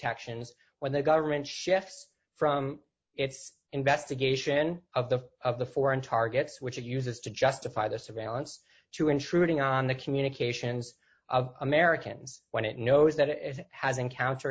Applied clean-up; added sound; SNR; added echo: none; none; none; none.